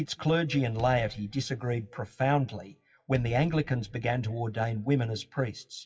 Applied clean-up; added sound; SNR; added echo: classical method WPE with log-MMSE.